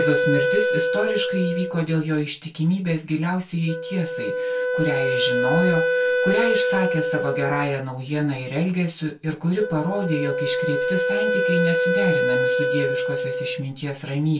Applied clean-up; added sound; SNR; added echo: none; Wind instrument, woodwind instrument; -1 dB; reverberation time 0.2 s.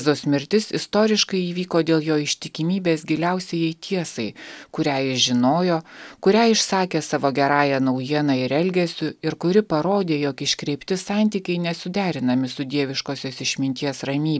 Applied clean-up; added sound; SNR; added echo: none; none; none; none.